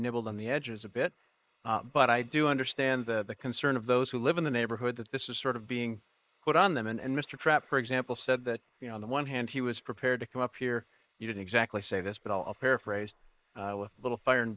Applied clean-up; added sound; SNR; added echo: neural mask model Resemble Enhance denoiser.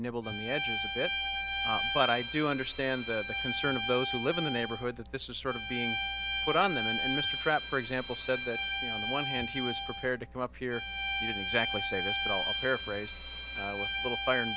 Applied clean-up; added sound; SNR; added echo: none; Bowed string instrument; 1 dB; none.